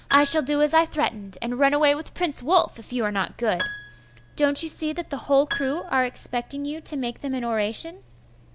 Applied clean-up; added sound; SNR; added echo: none; Piano; 14 dB; none.